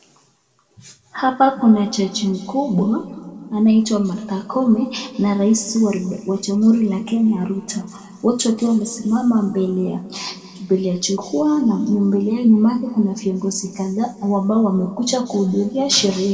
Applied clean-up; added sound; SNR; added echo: none; none; none; reverberation time 1.9 s.